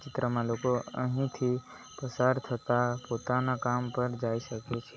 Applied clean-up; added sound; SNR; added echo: none; none; none; none.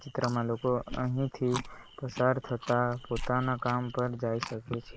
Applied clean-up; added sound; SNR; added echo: neural mask model Resemble Enhance denoiser.